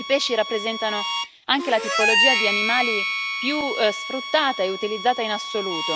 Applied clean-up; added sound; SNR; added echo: none; Harmonica; 1 dB; none.